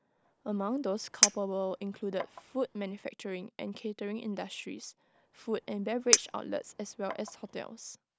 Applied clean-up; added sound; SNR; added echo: none; Chink, clink; -1 dB; none.